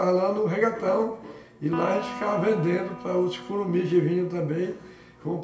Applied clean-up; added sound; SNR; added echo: none; Electric guitar; 15 dB; reverberation time 0.8 s.